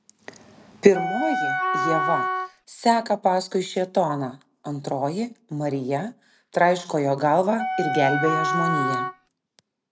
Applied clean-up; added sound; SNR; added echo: none; Wind instrument, woodwind instrument; 1 dB; none.